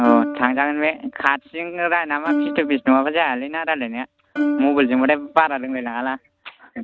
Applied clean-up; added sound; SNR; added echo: neural mask model RNNoise.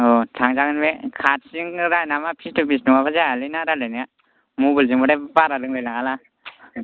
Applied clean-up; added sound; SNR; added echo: none; none; none; none.